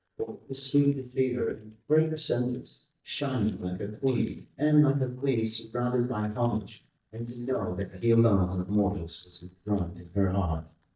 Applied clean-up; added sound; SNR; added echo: neural mask model DeepFilterNet 3.